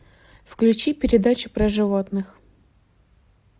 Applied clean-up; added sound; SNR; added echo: none; none; none; none.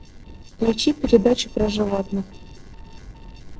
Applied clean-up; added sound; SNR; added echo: neural separator model SepFormer DNS4.